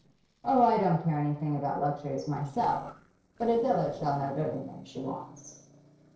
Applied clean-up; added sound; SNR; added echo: neural separator model SepFormer DNS4.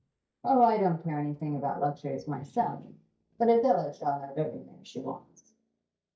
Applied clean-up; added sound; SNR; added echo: neural mask model DeepFilterNet 3.